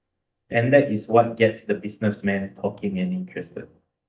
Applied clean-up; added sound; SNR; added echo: neural mask model DeepFilterNet 3.